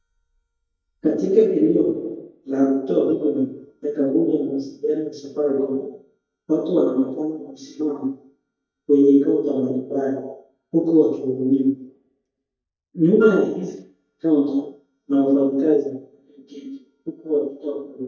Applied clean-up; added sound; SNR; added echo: neural mask model DeepFilterNet 3.